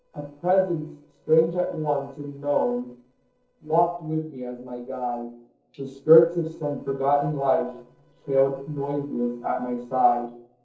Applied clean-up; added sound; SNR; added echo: neural separator model SepFormer DNS4.